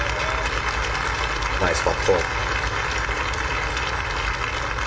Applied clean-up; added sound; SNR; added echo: none; none; none; reverberation time 0.4 s.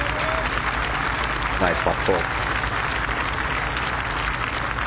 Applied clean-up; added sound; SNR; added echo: none; none; none; none.